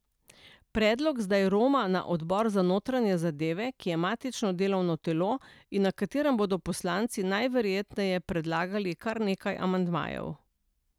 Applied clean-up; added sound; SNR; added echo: none; none; none; none.